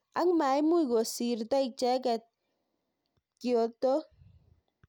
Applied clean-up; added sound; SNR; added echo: none; none; none; none.